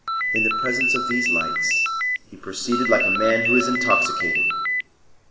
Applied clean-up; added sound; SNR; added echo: none; Ringtone; -3 dB; reverberation time 1.2 s.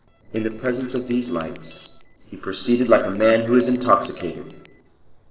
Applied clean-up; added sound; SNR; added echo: neural separator model SepFormer DNS4.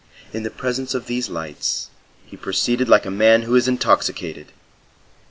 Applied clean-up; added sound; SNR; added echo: none; none; none; none.